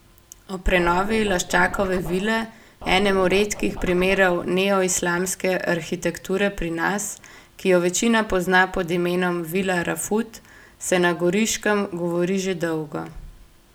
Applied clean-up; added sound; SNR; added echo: none; Scratching (performance technique); 11 dB; none.